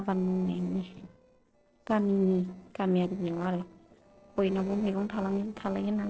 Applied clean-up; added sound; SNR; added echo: neural separator model SepFormer DNS4.